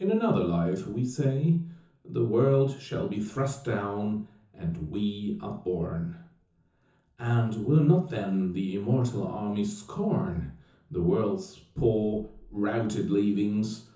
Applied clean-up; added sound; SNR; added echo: none; none; none; reverberation time 0.6 s.